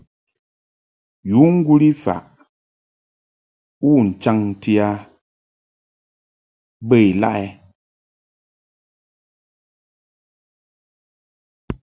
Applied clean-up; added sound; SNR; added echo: none; none; none; none.